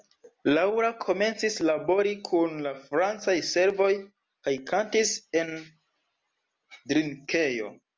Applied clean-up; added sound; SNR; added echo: none; none; none; none.